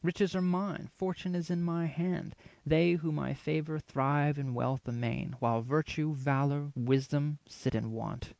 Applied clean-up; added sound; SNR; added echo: none; none; none; none.